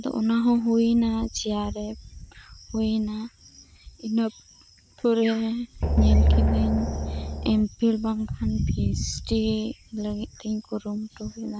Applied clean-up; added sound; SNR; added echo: none; Drum; -4 dB; none.